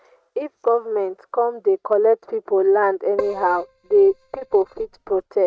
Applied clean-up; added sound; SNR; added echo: neural mask model RNNoise.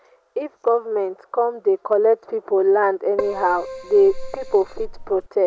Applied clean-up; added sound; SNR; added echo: none; Keyboard (musical); 10 dB; none.